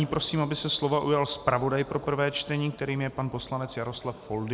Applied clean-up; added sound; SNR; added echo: none; none; none; none.